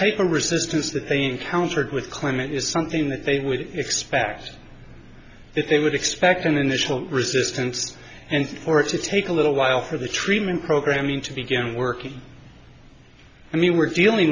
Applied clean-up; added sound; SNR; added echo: none; none; none; none.